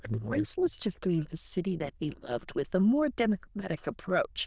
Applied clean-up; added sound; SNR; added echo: neural diffusion model UNIVERSE++.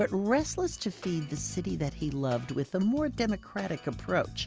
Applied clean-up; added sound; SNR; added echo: none; none; none; none.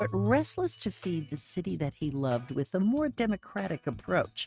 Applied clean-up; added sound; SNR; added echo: neural mask model RNNoise.